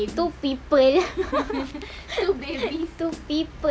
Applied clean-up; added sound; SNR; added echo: none; Snare drum; 19 dB; none.